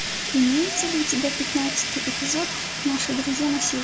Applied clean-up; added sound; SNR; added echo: none; Fire; 3 dB; reverberation time 0.3 s.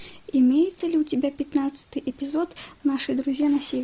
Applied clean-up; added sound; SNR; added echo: none; none; none; none.